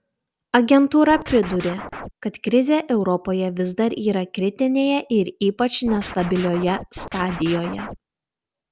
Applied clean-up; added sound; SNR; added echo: none; Scratching (performance technique); 13 dB; none.